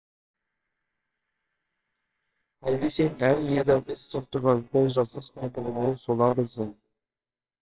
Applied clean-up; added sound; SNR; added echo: neural separator model SepFormer WHAMR!.